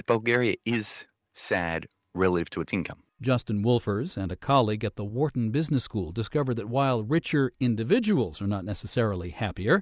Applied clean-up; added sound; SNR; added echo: none; none; none; none.